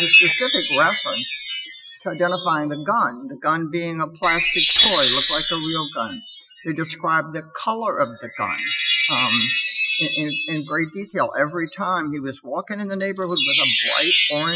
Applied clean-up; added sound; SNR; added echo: classical method Wiener filter.